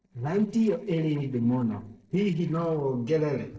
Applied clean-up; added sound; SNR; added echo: neural separator model SepFormer DNS4.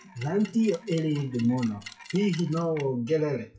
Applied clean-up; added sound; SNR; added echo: classical method WPE with log-MMSE.